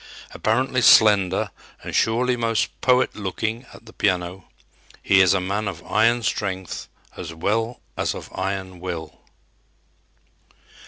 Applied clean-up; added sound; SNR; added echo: none; none; none; none.